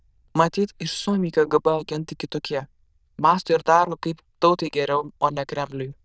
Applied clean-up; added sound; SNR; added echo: neural diffusion model UNIVERSE++.